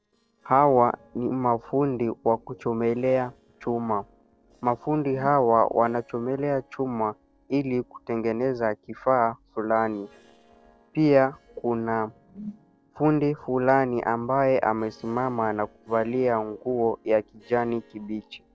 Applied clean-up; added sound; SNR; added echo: neural separator model SepFormer DNS4.